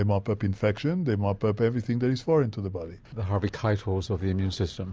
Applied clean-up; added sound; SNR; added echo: none; none; none; none.